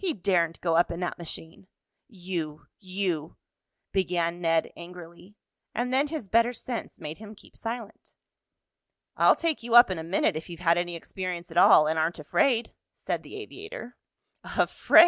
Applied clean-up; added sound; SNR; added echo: none; none; none; none.